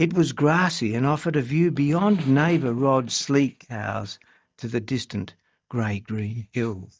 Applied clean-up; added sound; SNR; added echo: neural mask model DeepFilterNet 3.